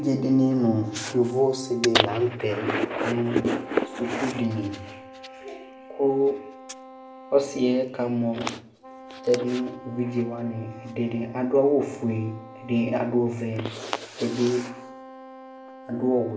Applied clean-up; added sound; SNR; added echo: none; Wind instrument, woodwind instrument; 19 dB; none.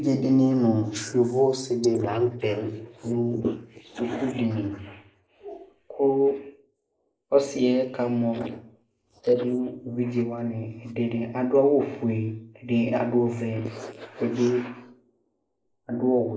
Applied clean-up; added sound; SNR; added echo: neural mask model Resemble Enhance denoiser.